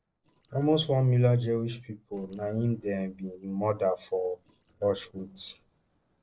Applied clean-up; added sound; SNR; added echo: neural separator model SepFormer DNS4.